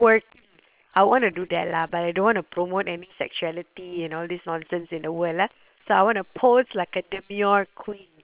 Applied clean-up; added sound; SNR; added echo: neural separator model SepFormer WHAM!.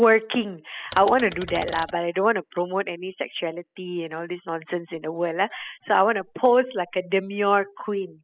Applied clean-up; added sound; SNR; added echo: classical method spectral subtraction.